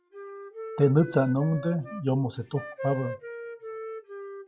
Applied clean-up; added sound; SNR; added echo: classical method WPE with log-MMSE.